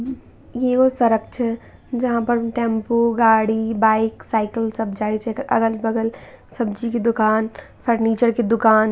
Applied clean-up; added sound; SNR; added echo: none; none; none; none.